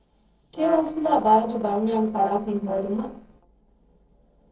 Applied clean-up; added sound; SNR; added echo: neural separator model SepFormer DNS4.